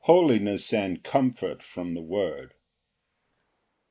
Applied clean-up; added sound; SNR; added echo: neural mask model Resemble Enhance denoiser.